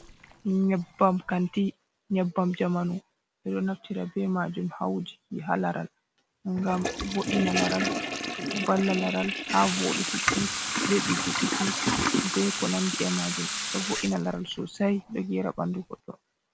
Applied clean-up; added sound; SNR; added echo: none; Toilet flush / Water tap, faucet; 4 dB; none.